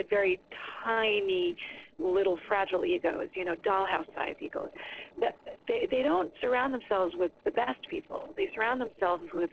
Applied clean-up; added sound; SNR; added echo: neural separator model SepFormer DNS4.